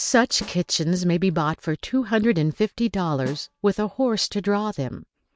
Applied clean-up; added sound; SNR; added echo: neural mask model RNNoise.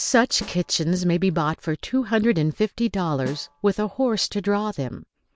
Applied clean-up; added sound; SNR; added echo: none; Snare drum; 20 dB; none.